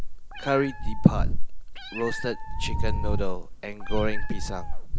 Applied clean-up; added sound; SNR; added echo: none; Meow; -5 dB; none.